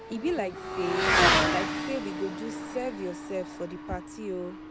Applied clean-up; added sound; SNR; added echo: none; Motorcycle / Accelerating, revving, vroom; -5 dB; none.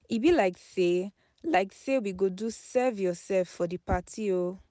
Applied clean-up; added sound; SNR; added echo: none; none; none; none.